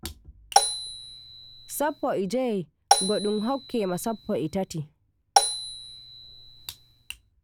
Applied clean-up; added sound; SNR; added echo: none; Marimba, xylophone; -2 dB; none.